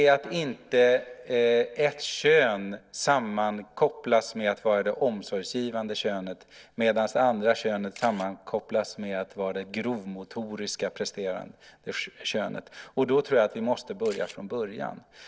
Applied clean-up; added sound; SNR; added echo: neural separator model SepFormer DNS4.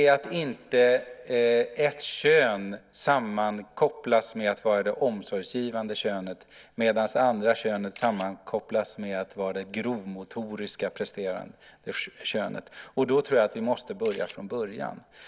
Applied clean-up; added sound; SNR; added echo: none; Camera; 16 dB; none.